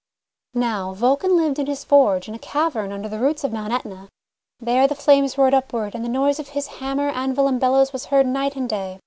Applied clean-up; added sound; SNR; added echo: none; none; none; none.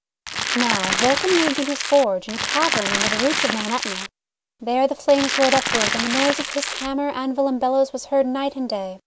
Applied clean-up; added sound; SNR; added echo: none; Crackle; 1 dB; none.